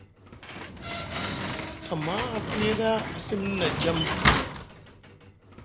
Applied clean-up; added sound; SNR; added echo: none; Slam; -2 dB; none.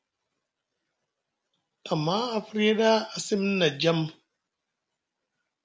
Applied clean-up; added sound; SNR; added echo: none; none; none; none.